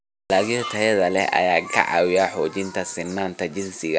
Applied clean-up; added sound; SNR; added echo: none; Keyboard (musical); 20 dB; none.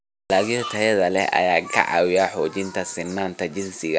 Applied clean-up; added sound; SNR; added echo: none; none; none; none.